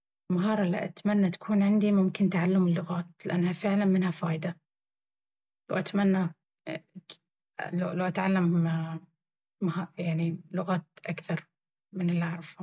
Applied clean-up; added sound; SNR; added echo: none; none; none; none.